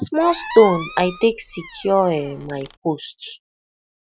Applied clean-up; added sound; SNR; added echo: none; Squeak; 13 dB; none.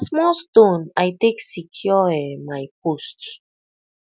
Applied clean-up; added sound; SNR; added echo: none; none; none; none.